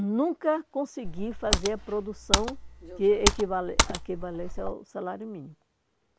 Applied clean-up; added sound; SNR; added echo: none; Computer keyboard; -1 dB; none.